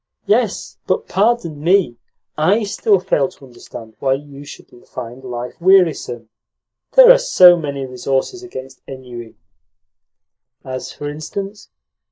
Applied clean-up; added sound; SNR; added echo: neural mask model Resemble Enhance denoiser.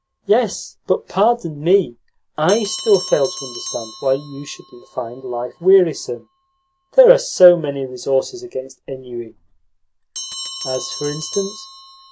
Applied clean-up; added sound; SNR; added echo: none; Bell; 16 dB; none.